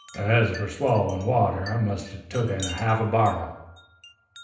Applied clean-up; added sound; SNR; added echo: none; Wind chime; 19 dB; reverberation time 0.8 s.